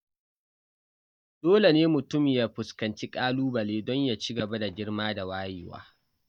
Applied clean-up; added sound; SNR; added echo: neural mask model DeepFilterNet 3.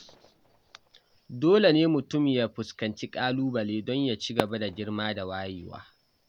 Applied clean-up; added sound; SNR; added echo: none; Fireworks; 15 dB; none.